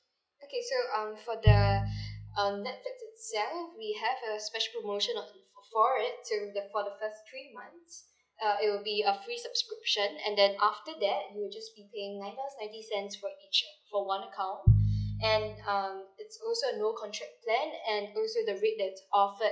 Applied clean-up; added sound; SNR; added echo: classical method log-MMSE.